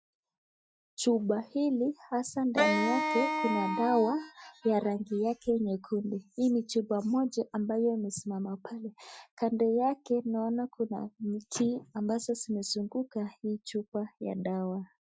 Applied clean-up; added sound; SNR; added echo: classical method Wiener filter.